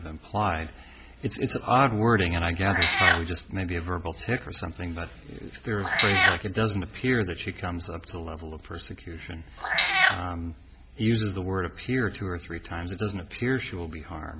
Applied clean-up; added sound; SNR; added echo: none; Meow; -5 dB; none.